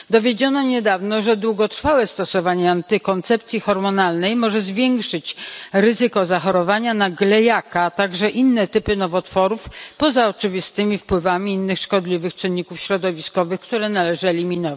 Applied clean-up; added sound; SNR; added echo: none; none; none; none.